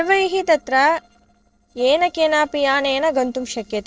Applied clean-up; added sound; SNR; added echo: neural separator model SepFormer DNS4.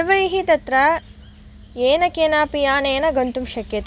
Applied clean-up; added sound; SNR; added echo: none; none; none; none.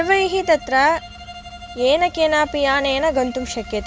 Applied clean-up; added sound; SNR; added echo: none; Bowed string instrument; 18 dB; none.